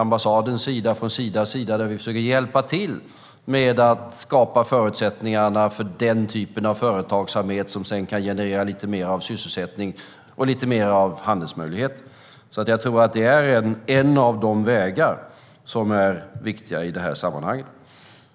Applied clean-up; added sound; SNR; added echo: none; none; none; none.